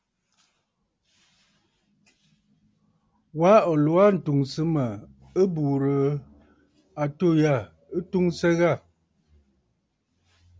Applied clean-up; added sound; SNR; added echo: none; none; none; none.